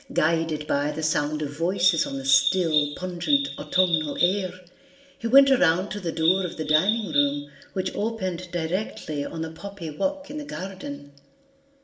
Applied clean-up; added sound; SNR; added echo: none; Bird vocalization, bird call, bird song; 1 dB; reverberation time 0.6 s.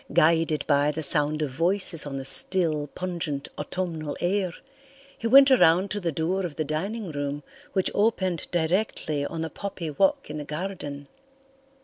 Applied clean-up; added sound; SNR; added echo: none; none; none; none.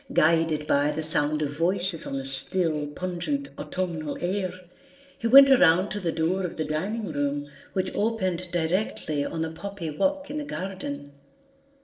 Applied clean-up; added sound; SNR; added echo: neural separator model SepFormer DNS4.